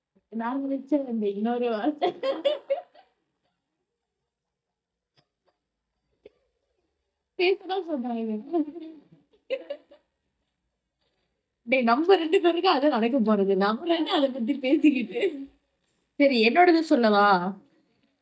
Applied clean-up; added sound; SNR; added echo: neural mask model DeepFilterNet 3.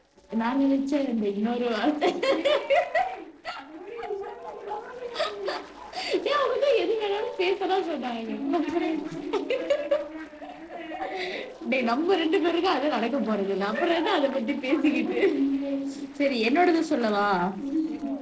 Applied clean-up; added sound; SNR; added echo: neural separator model SepFormer DNS4.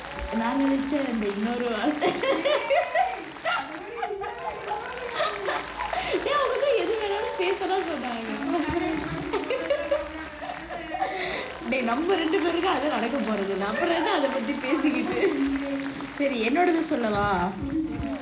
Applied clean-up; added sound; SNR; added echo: none; Applause; 11 dB; reverberation time 0.4 s.